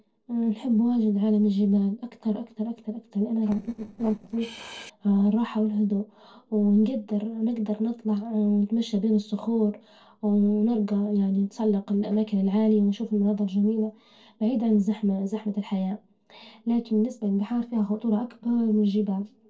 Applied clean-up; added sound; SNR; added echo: neural separator model SepFormer DNS4.